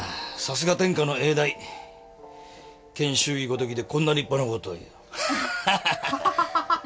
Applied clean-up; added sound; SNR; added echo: none; none; none; none.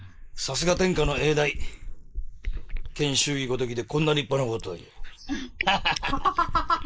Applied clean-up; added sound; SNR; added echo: neural mask model Resemble Enhance denoiser.